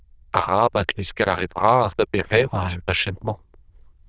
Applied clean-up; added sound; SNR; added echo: neural diffusion model UNIVERSE++.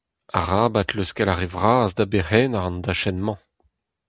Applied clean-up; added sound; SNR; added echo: none; none; none; none.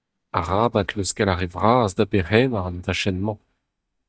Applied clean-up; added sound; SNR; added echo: neural mask model DeepFilterNet 3.